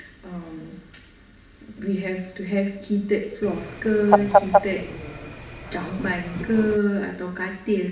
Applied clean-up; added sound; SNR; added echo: none; Fowl; -2 dB; reverberation time 0.8 s.